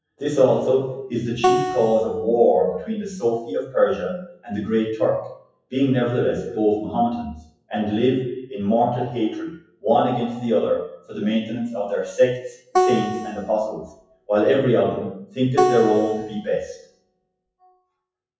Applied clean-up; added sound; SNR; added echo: classical method WPE with log-MMSE.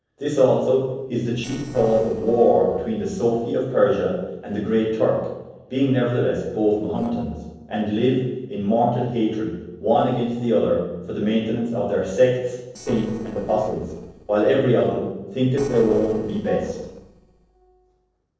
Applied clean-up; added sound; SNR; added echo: neural separator model SepFormer DNS4.